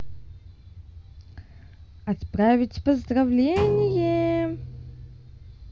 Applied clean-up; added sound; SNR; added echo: none; Drum; 12 dB; none.